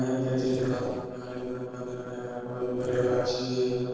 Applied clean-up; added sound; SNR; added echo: neural separator model SepFormer DNS4.